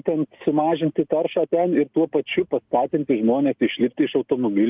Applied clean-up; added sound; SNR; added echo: none; none; none; none.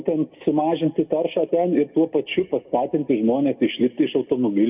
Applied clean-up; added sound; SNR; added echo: none; none; none; reverberation time 1.3 s.